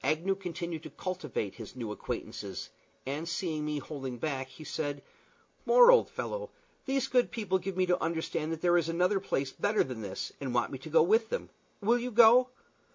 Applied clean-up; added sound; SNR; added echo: none; none; none; none.